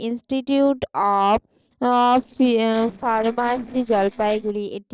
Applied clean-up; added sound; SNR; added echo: neural separator model SepFormer DNS4.